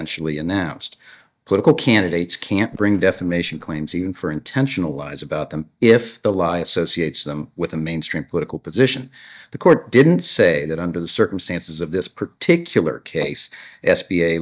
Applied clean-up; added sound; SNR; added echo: neural mask model DeepFilterNet 3.